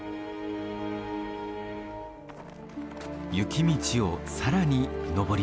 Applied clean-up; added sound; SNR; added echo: none; none; none; none.